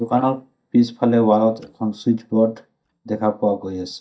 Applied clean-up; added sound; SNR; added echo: neural mask model DeepFilterNet 3.